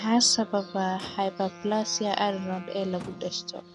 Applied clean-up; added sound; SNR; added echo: none; Motor vehicle (road) + Wind instrument, woodwind instrument; 16 dB; none.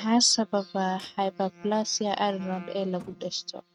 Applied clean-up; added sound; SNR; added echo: neural mask model RNNoise.